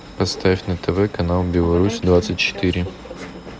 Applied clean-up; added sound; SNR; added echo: none; none; none; none.